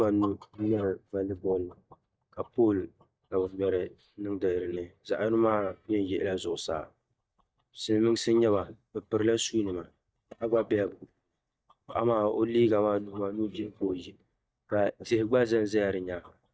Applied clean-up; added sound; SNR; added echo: neural mask model DeepFilterNet 3.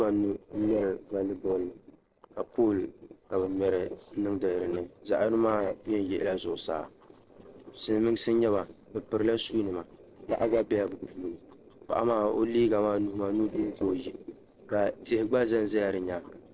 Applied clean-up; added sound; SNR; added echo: neural separator model SepFormer DNS4.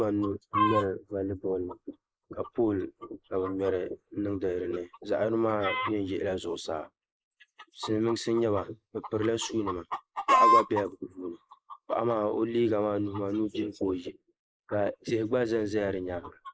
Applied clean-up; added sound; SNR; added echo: neural mask model Resemble Enhance denoiser.